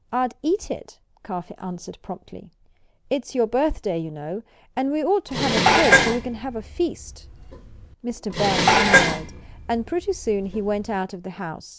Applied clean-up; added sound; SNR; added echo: none; Dishes, pots, and pans; -4 dB; none.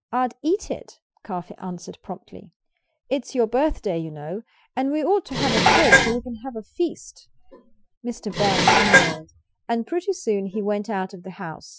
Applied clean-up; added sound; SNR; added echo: classical method Wiener filter.